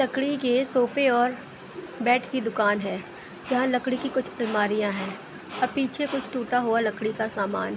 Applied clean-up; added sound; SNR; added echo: none; none; none; none.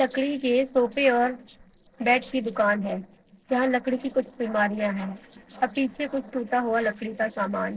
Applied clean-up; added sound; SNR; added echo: neural separator model SepFormer DNS4.